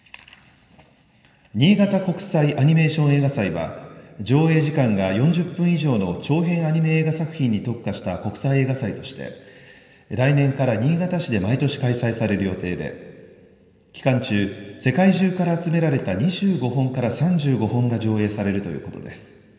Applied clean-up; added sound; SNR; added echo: none; none; none; reverberation time 2.4 s.